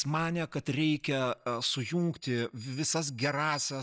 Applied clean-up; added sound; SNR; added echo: neural mask model DeepFilterNet 3.